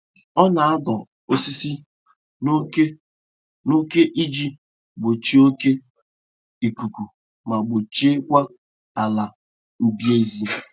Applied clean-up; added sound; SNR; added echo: none; none; none; none.